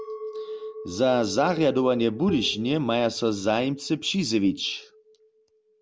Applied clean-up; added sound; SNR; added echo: none; Bowed string instrument + Chink, clink; 15 dB; none.